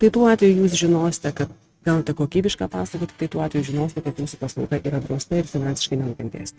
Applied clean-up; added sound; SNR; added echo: neural mask model RNNoise.